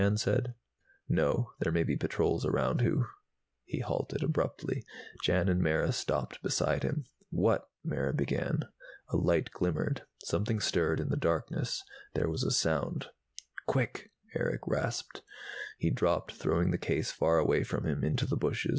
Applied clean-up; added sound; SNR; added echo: none; none; none; none.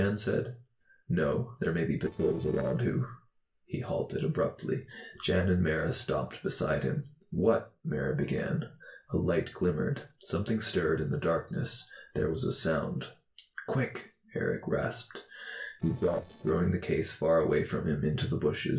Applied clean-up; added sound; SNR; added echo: neural separator model SepFormer DNS4.